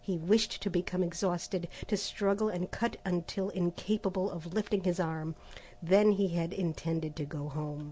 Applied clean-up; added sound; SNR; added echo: none; none; none; none.